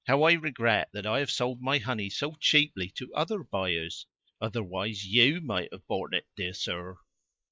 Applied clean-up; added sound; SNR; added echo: neural mask model Resemble Enhance denoiser.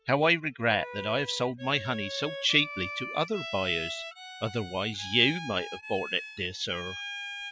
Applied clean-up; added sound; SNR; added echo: classical method spectral subtraction.